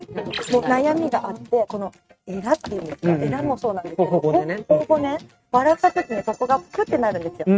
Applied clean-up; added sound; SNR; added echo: neural mask model RNNoise.